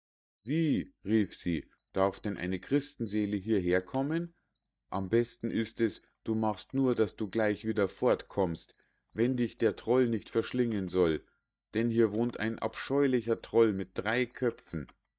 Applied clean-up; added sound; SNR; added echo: neural mask model DeepFilterNet 3.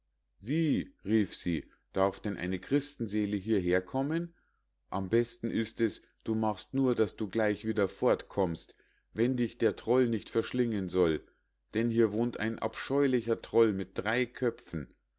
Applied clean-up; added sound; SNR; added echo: none; none; none; none.